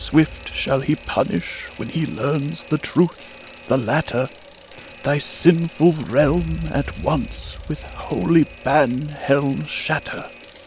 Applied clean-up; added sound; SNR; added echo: none; Bicycle + Alarm; 16 dB; none.